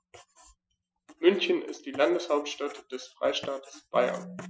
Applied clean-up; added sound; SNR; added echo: classical method Wiener filter.